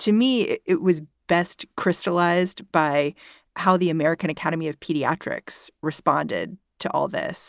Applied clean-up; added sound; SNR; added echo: none; none; none; none.